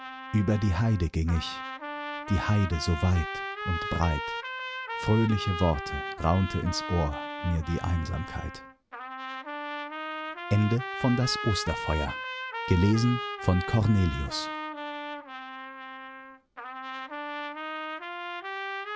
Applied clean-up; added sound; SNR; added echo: none; Trumpet; 7 dB; none.